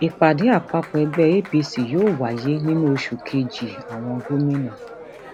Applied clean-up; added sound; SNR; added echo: none; Applause; 17 dB; none.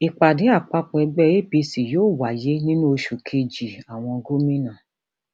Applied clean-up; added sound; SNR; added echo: none; none; none; none.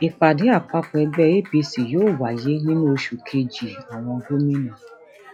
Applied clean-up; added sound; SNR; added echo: classical method log-MMSE.